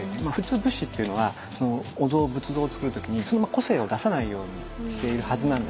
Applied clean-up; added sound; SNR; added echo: none; none; none; none.